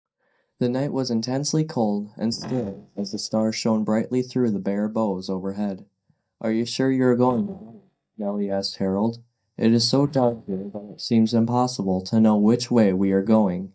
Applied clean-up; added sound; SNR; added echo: neural mask model DeepFilterNet 3.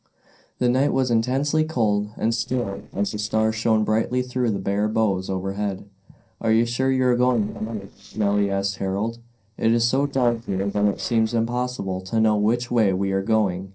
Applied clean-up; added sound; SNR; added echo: neural separator model SepFormer DNS4.